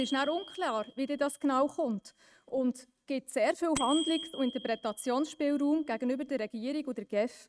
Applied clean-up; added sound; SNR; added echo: neural mask model RNNoise.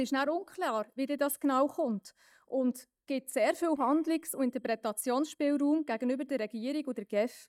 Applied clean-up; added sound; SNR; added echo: neural mask model DeepFilterNet 3.